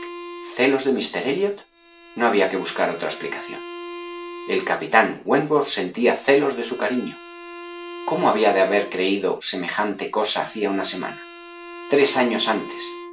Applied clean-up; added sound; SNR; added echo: none; Bowed string instrument; 16 dB; none.